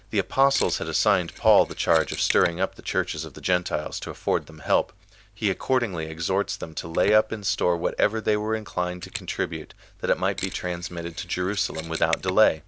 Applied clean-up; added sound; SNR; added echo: none; Mechanisms; 16 dB; none.